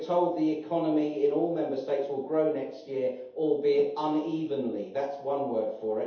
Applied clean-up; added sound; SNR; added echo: none; none; none; reverberation time 0.8 s.